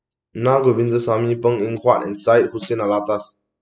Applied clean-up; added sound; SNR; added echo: classical method spectral subtraction.